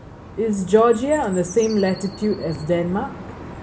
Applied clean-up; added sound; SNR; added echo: none; Chirp, tweet; 15 dB; none.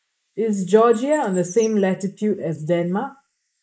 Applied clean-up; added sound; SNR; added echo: neural mask model Resemble Enhance denoiser.